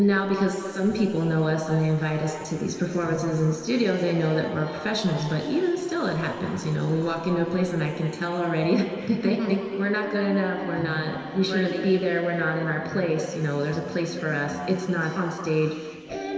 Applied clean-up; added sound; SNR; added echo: none; none; none; reverberation time 2.5 s.